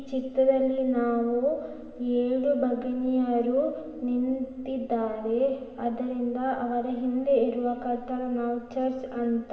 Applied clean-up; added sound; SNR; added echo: none; none; none; reverberation time 2.4 s.